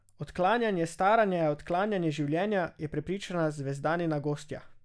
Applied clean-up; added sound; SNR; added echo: none; none; none; none.